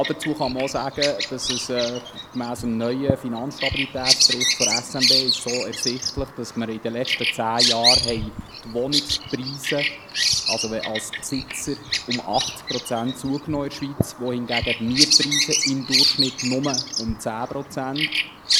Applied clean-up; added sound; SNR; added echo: none; Bird vocalization, bird call, bird song; -3 dB; none.